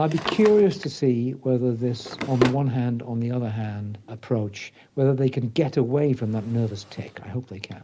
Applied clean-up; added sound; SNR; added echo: none; Drawer open or close; 12 dB; none.